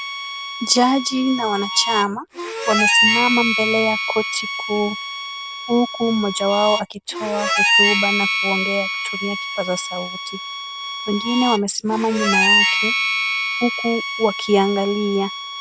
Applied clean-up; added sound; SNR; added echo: none; Harmonica; 0 dB; none.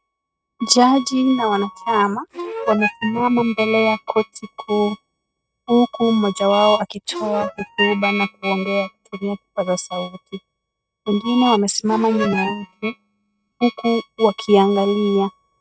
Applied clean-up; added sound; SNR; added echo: neural mask model RNNoise.